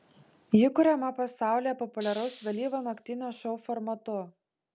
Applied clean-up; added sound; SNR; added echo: none; Hiss; 17 dB; none.